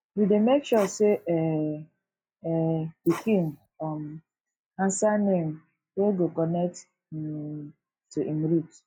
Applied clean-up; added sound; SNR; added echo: classical method log-MMSE.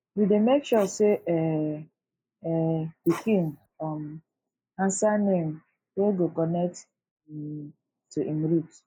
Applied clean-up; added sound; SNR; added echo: neural mask model Resemble Enhance denoiser.